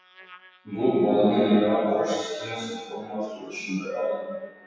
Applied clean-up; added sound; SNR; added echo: classical method WPE with log-MMSE.